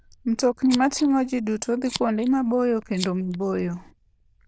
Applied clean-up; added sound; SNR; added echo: neural diffusion model UNIVERSE++.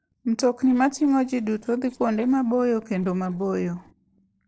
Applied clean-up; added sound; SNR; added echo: neural separator model SepFormer DNS4.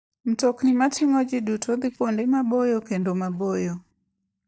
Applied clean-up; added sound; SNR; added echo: neural mask model DeepFilterNet 3.